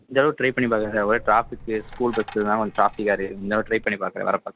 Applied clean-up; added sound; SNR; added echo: none; Coin (dropping); 18 dB; none.